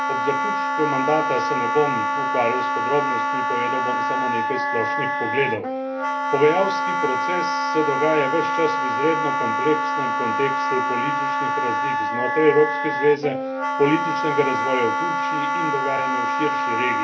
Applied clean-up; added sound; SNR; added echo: none; Wind instrument, woodwind instrument; -2 dB; reverberation time 0.3 s.